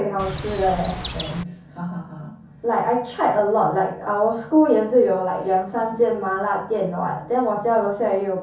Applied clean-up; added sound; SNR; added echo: none; Chirp, tweet; 7 dB; reverberation time 0.6 s.